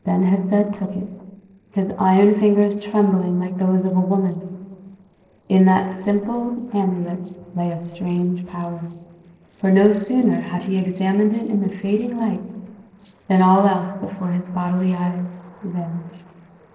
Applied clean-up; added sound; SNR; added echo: neural separator model SepFormer DNS4.